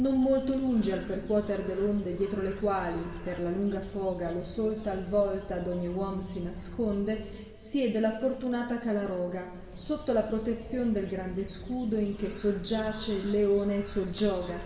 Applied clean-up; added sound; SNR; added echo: none; Bird; 15 dB; reverberation time 2.2 s.